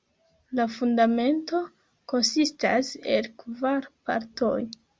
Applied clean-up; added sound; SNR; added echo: none; none; none; none.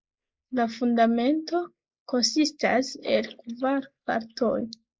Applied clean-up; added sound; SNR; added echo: neural mask model Resemble Enhance denoiser.